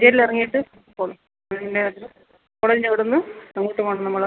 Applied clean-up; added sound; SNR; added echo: none; none; none; none.